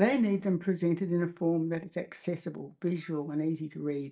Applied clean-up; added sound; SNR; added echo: neural mask model DeepFilterNet 3.